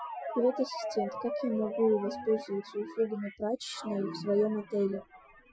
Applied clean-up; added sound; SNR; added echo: classical method Wiener filter.